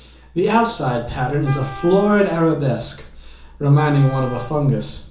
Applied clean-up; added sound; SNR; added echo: none; Wind instrument, woodwind instrument; 17 dB; reverberation time 0.7 s.